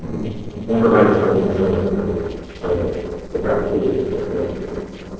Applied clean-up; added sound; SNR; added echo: neural separator model SepFormer DNS4.